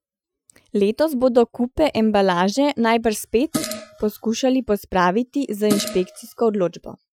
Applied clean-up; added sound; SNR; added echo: classical method Wiener filter.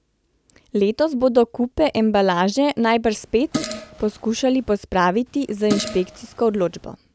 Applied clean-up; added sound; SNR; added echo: none; Fart; 11 dB; none.